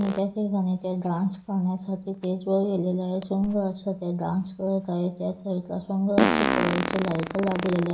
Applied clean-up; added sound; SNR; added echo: none; Fart; 5 dB; reverberation time 0.4 s.